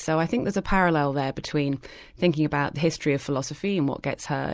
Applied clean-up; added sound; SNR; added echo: none; none; none; none.